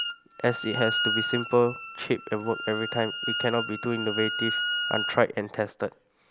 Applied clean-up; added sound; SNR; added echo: none; Wind instrument, woodwind instrument; 4 dB; none.